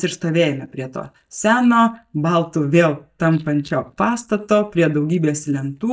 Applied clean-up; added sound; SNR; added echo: neural mask model DeepFilterNet 3.